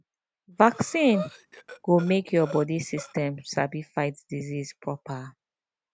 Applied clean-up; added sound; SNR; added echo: none; Breathing; 16 dB; none.